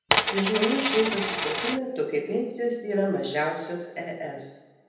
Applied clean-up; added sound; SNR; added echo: none; Coin (dropping); -1 dB; reverberation time 0.9 s.